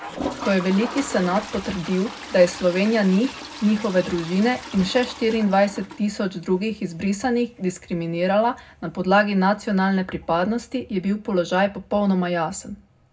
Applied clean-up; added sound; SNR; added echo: none; Toilet flush; 16 dB; reverberation time 0.3 s.